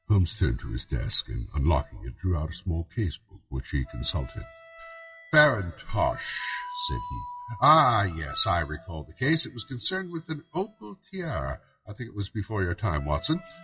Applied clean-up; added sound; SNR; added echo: classical method WPE with log-MMSE.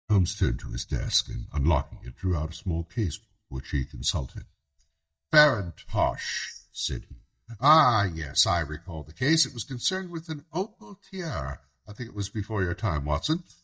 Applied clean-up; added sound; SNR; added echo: neural mask model DeepFilterNet 3.